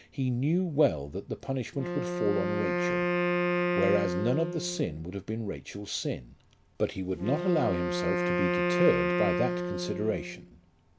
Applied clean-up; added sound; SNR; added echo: none; Wind instrument, woodwind instrument; 1 dB; none.